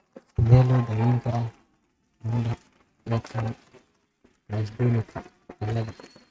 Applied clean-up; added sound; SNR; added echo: neural mask model RNNoise.